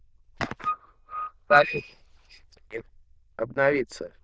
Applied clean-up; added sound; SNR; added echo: neural diffusion model UNIVERSE++.